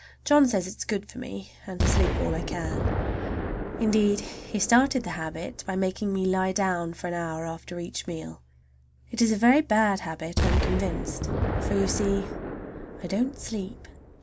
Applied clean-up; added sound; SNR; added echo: none; Explosion; 4 dB; none.